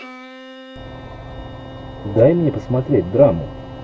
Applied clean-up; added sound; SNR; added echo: none; Bowed string instrument; 19 dB; none.